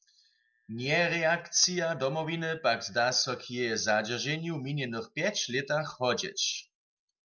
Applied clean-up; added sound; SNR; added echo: none; none; none; none.